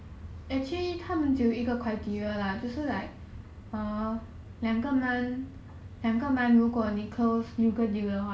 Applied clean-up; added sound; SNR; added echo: none; none; none; none.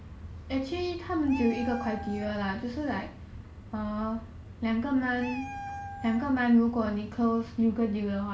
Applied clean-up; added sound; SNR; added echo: none; Meow; 15 dB; none.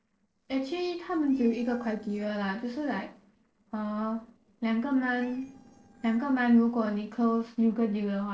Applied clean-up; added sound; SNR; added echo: neural separator model SepFormer DNS4.